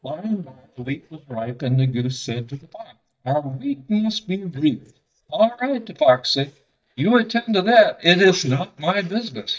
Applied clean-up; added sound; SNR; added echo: neural mask model DeepFilterNet 3.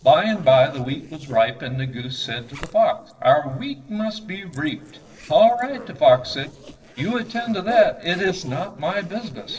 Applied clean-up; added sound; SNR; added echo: neural separator model SepFormer DNS4.